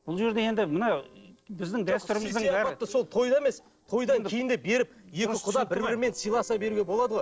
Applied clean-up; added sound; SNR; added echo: neural separator model SepFormer DNS4.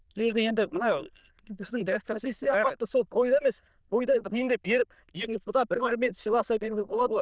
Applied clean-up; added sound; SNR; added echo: neural diffusion model UNIVERSE++.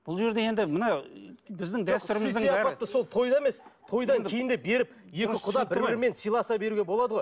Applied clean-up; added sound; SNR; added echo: none; none; none; none.